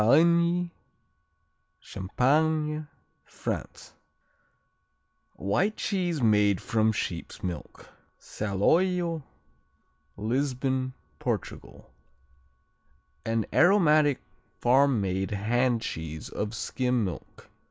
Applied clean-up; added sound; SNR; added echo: none; none; none; none.